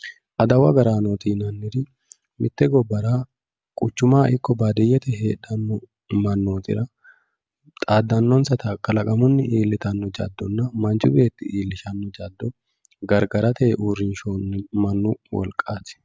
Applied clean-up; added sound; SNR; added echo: none; none; none; none.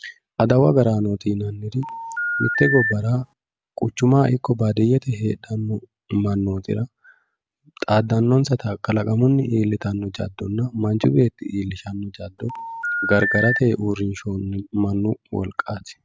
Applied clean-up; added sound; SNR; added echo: none; Telephone; 4 dB; none.